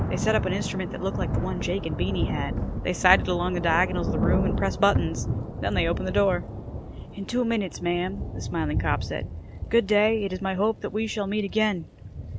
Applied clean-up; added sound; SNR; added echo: none; Thunder / Rain; 3 dB; none.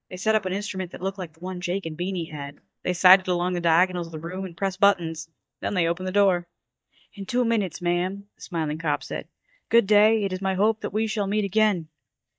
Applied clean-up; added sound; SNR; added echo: neural mask model DeepFilterNet 3.